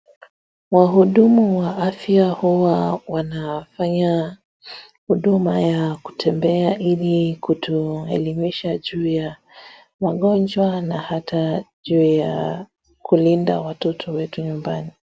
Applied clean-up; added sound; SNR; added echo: none; none; none; none.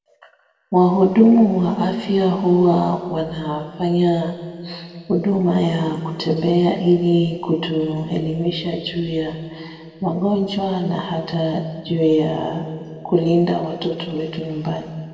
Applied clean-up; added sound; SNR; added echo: none; none; none; reverberation time 2.0 s.